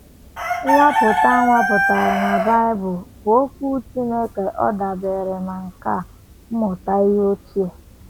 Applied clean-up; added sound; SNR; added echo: none; Chicken, rooster; 4 dB; none.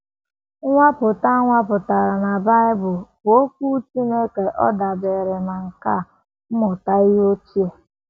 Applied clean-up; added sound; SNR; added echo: none; none; none; none.